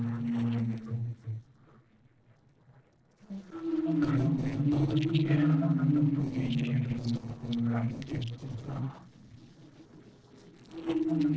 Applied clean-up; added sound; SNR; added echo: neural separator model SepFormer DNS4.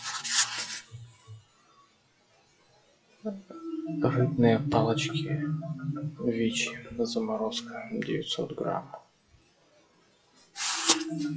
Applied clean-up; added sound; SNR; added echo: classical method WPE with log-MMSE.